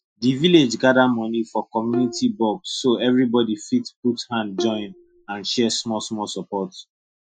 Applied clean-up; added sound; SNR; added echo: classical method Wiener filter.